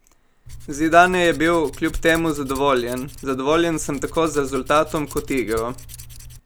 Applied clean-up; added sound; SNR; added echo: none; Tools; 15 dB; none.